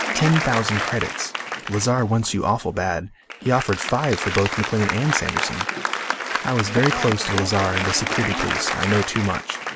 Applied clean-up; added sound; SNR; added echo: none; Applause; 4 dB; none.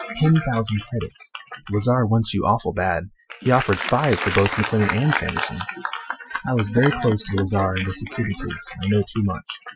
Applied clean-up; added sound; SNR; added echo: classical method Wiener filter.